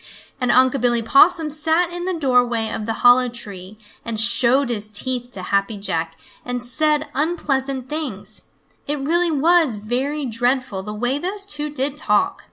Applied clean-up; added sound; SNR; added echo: none; none; none; none.